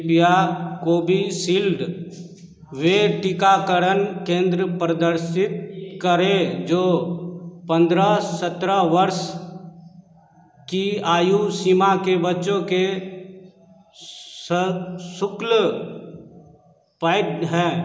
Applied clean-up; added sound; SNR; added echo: none; none; none; none.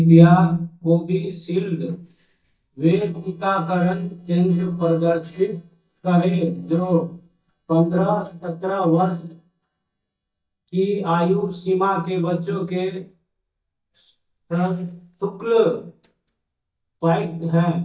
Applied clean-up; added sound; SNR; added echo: neural mask model DeepFilterNet 3.